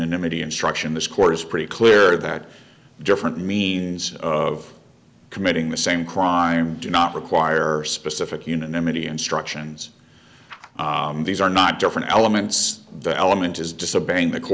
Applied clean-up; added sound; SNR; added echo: none; none; none; none.